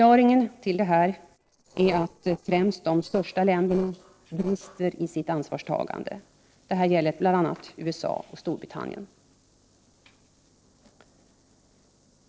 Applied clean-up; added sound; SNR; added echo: neural separator model SepFormer DNS4.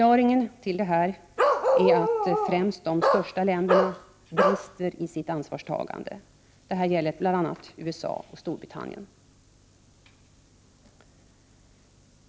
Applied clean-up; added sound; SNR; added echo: none; Bark; -4 dB; none.